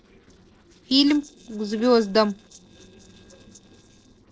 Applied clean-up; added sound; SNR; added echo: neural separator model SepFormer DNS4.